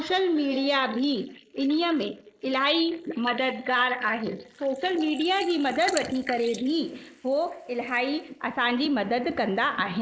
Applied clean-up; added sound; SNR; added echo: neural mask model Resemble Enhance denoiser.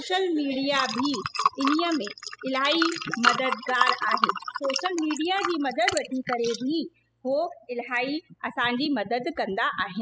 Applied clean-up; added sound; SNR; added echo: classical method spectral subtraction.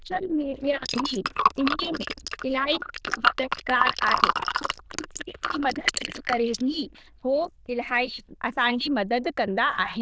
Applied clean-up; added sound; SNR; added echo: neural diffusion model UNIVERSE++.